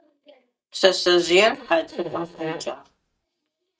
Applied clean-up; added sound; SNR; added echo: neural mask model DeepFilterNet 3.